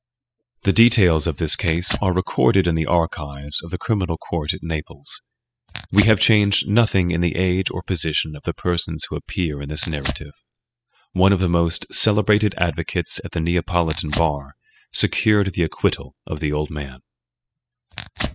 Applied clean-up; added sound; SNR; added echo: classical method spectral subtraction.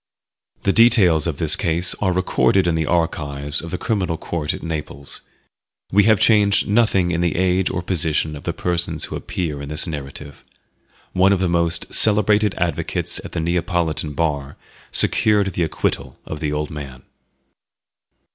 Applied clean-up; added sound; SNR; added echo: none; none; none; none.